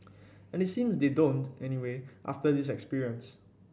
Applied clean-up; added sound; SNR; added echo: none; none; none; none.